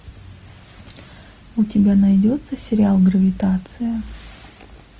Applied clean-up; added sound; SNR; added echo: none; none; none; none.